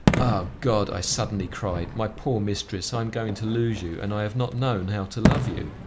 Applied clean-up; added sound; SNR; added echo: none; Fireworks; 3 dB; none.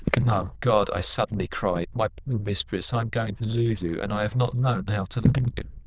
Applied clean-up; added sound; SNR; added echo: neural diffusion model UNIVERSE++.